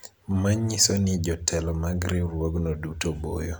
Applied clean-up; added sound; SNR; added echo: none; none; none; none.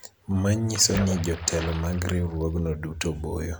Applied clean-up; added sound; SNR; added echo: none; Splash, splatter; 12 dB; none.